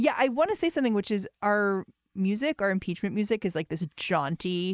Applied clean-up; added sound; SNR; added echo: neural mask model Resemble Enhance denoiser.